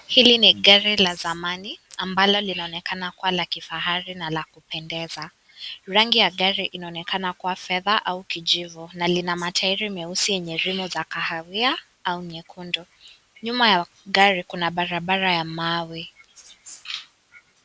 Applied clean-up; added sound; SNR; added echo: none; none; none; none.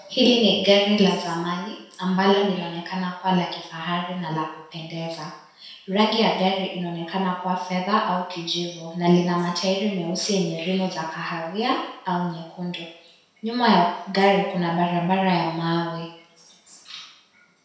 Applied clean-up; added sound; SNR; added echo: none; none; none; reverberation time 0.7 s.